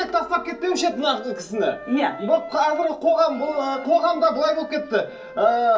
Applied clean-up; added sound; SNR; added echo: none; Wind instrument, woodwind instrument; 18 dB; reverberation time 0.3 s.